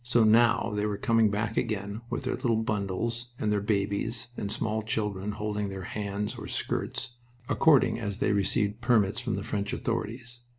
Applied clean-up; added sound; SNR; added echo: none; none; none; none.